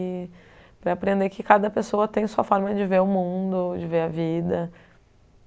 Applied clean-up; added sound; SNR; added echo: none; none; none; none.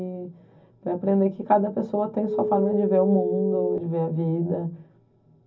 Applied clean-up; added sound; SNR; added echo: none; Telephone; 6 dB; reverberation time 0.4 s.